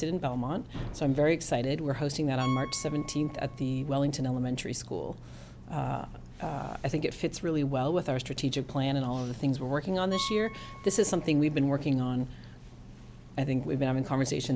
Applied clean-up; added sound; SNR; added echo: none; Piano; 19 dB; none.